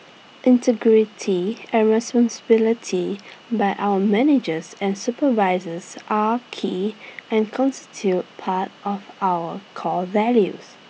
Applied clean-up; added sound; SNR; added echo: none; none; none; none.